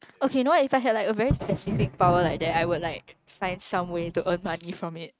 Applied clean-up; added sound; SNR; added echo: neural mask model RNNoise.